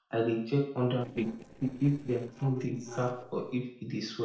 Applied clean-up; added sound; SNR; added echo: neural separator model SepFormer DNS4.